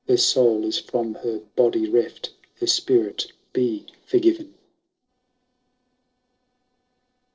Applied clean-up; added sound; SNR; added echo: neural separator model SepFormer DNS4.